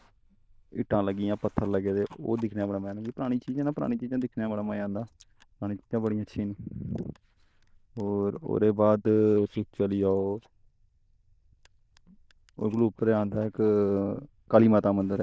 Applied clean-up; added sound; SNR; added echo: neural diffusion model UNIVERSE++.